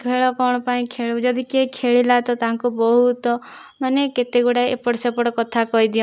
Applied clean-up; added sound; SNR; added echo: none; none; none; none.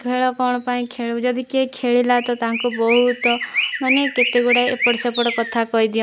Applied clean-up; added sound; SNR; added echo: none; Chirp, tweet; 6 dB; none.